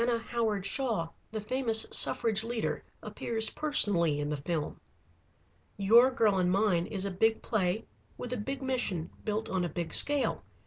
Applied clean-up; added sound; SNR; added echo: none; none; none; none.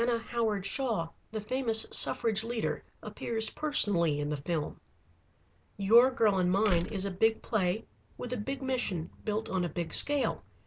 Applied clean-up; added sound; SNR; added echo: none; Slam; 7 dB; none.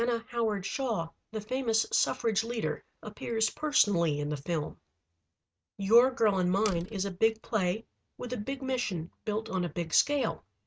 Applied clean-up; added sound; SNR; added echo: neural mask model RNNoise.